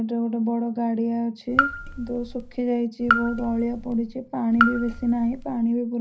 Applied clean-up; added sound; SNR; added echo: none; Raindrop / Drip; 3 dB; reverberation time 0.5 s.